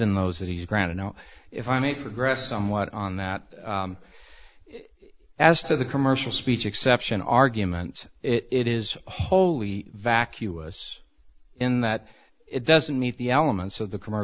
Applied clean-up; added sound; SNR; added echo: none; none; none; none.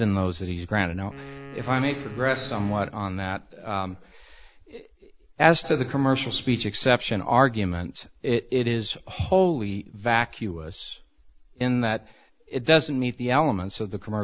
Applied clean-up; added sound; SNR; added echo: none; Wind instrument, woodwind instrument; 17 dB; none.